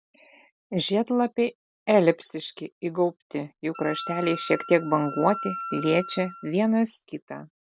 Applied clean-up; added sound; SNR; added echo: none; Wind instrument, woodwind instrument; 11 dB; none.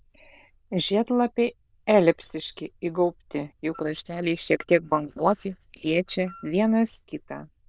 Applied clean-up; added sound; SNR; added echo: neural diffusion model UNIVERSE++.